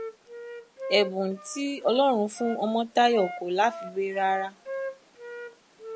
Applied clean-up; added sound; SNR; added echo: none; Wind instrument, woodwind instrument; 13 dB; none.